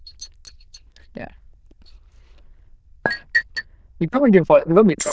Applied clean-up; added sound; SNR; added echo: neural diffusion model UNIVERSE++.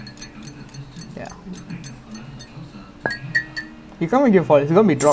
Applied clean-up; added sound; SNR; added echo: none; Chink, clink + Liquid; 13 dB; none.